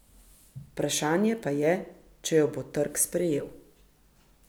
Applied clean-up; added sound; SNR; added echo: none; none; none; none.